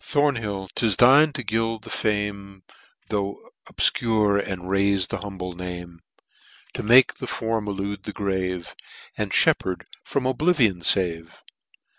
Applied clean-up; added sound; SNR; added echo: none; none; none; none.